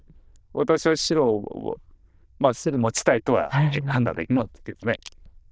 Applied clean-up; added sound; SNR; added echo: neural diffusion model UNIVERSE++.